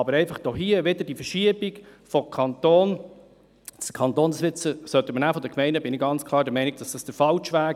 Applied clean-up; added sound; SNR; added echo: none; none; none; none.